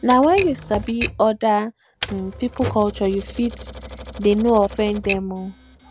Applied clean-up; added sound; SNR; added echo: none; Typewriter; 10 dB; none.